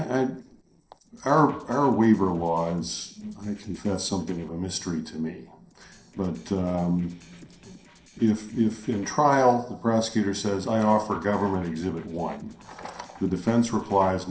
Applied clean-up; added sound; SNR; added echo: neural separator model SepFormer DNS4.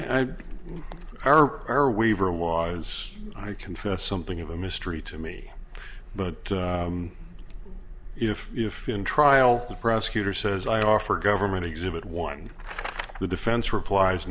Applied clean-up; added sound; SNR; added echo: none; none; none; none.